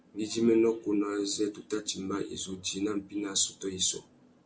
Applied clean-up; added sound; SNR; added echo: none; none; none; none.